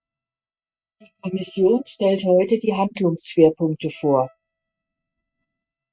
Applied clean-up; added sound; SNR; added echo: neural mask model RNNoise.